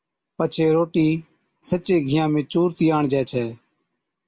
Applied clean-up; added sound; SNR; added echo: none; none; none; none.